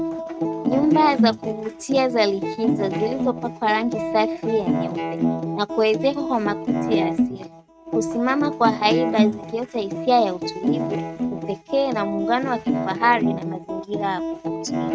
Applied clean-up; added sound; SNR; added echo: neural mask model RNNoise.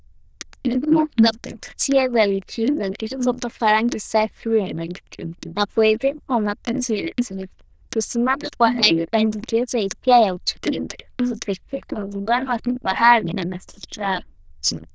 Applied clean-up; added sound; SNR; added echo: neural diffusion model UNIVERSE++.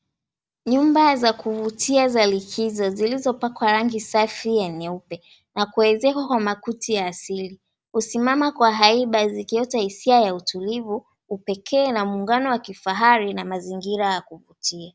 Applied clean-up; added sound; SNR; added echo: none; none; none; none.